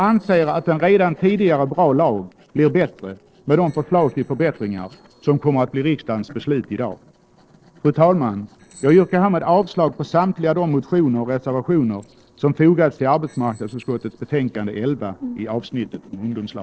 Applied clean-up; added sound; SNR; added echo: neural separator model SepFormer DNS4.